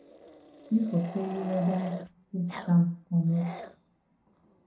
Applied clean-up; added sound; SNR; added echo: none; Growling; 14 dB; reverberation time 0.4 s.